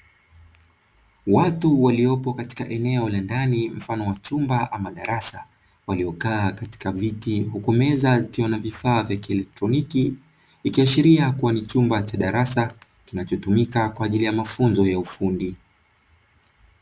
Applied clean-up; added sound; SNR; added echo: none; none; none; none.